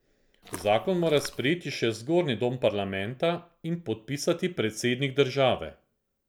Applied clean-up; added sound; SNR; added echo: none; Walk, footsteps; 16 dB; none.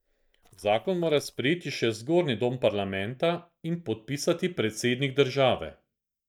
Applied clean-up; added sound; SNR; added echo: neural mask model DeepFilterNet 3.